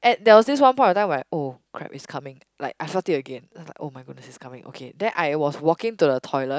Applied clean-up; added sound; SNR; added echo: none; none; none; none.